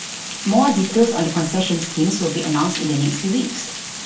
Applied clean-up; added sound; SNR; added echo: none; Water; 10 dB; reverberation time 0.2 s.